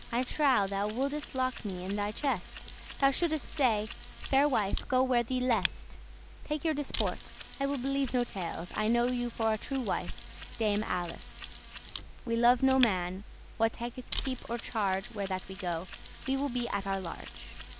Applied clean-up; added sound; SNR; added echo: none; Mechanisms; 7 dB; none.